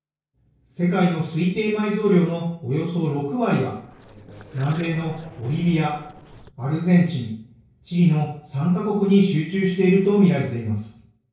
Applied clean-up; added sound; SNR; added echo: neural separator model SepFormer DNS4.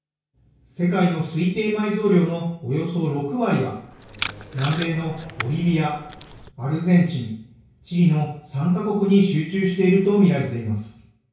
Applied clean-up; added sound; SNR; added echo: none; Packing tape, duct tape; 11 dB; reverberation time 0.6 s.